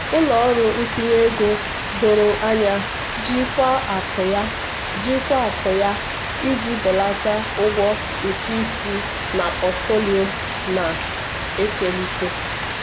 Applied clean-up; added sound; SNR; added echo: none; Rain; 4 dB; none.